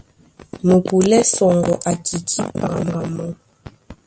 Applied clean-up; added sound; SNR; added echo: none; none; none; none.